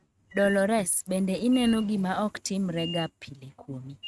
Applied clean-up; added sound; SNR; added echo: neural mask model RNNoise.